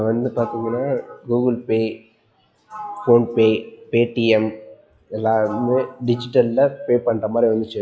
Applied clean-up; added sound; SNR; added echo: classical method log-MMSE.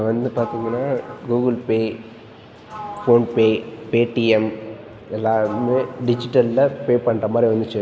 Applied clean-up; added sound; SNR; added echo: none; Sliding door; 18 dB; none.